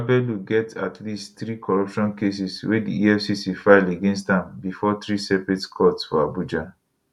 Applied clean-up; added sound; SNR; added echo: none; none; none; none.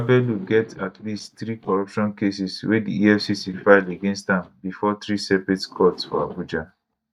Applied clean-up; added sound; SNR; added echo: neural mask model DeepFilterNet 3.